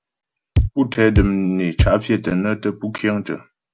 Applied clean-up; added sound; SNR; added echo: none; Bass drum; -1 dB; none.